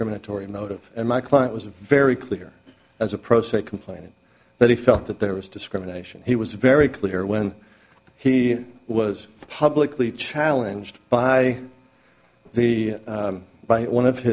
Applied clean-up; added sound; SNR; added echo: none; none; none; none.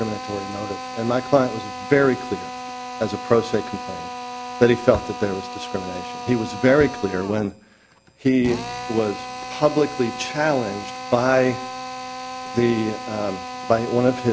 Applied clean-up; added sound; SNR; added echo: none; Drill; 10 dB; none.